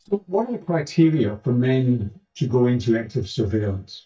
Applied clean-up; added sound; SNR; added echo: neural mask model DeepFilterNet 3.